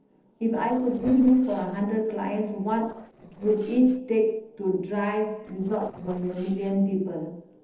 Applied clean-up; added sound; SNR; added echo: neural separator model SepFormer DNS4.